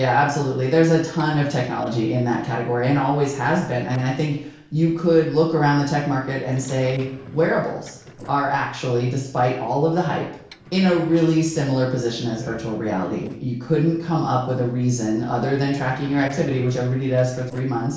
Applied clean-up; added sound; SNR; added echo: neural separator model SepFormer DNS4.